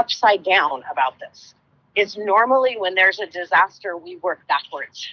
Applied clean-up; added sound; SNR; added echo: none; none; none; none.